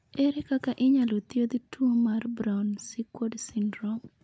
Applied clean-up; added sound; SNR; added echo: none; none; none; none.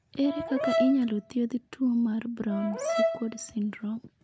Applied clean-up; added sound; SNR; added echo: none; Brass instrument; 3 dB; none.